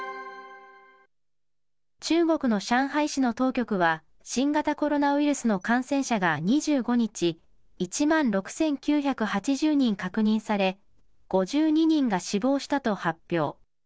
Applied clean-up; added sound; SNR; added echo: none; none; none; none.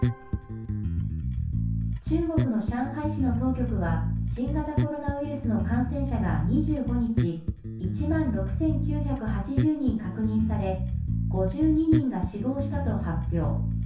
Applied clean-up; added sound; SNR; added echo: none; Bass guitar; -1 dB; reverberation time 0.6 s.